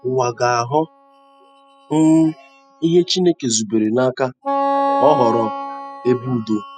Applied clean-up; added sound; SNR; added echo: classical method spectral subtraction.